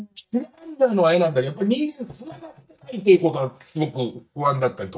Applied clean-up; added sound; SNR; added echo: neural mask model DeepFilterNet 3.